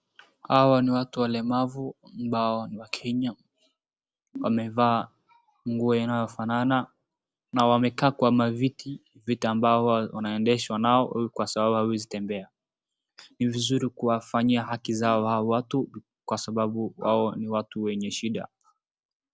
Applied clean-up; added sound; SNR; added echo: none; none; none; none.